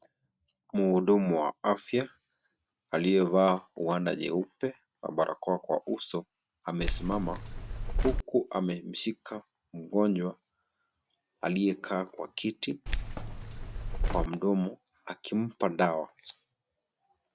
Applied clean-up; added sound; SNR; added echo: none; Keys jangling; 1 dB; none.